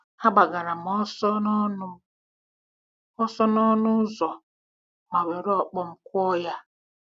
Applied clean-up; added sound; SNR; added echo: none; none; none; none.